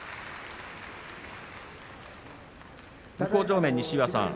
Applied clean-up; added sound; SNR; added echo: none; none; none; none.